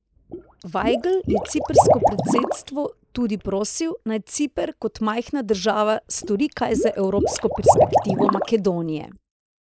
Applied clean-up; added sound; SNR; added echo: neural mask model Resemble Enhance denoiser.